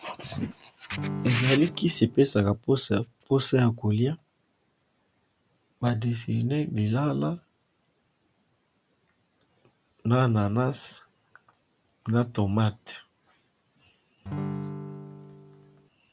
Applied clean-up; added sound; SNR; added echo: none; Acoustic guitar / Strum; 8 dB; none.